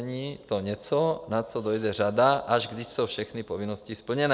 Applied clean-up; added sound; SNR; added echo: none; none; none; none.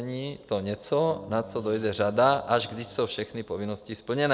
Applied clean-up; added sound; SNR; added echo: none; Electric guitar / Strum; 20 dB; none.